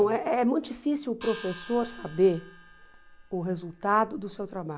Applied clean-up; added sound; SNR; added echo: none; Gong; 18 dB; none.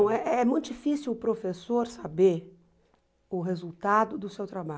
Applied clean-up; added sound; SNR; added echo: none; none; none; none.